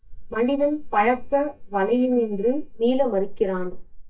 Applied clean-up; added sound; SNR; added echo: neural mask model DeepFilterNet 3.